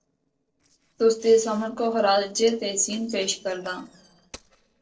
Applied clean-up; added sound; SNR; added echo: neural separator model SepFormer DNS4.